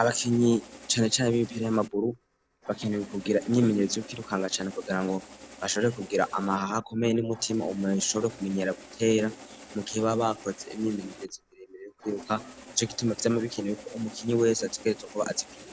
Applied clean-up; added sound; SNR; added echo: none; Engine starting; 19 dB; none.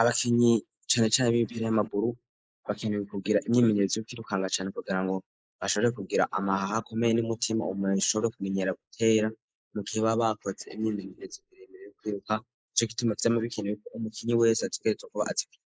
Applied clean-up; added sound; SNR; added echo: neural mask model Resemble Enhance denoiser.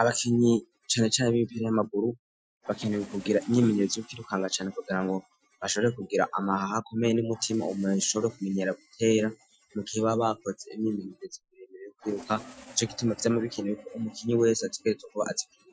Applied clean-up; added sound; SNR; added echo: classical method Wiener filter.